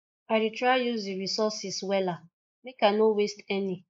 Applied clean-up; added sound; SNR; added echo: neural mask model Resemble Enhance denoiser.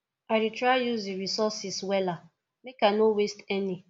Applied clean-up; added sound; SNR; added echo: none; none; none; none.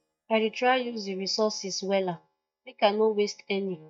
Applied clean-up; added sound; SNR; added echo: neural mask model DeepFilterNet 3.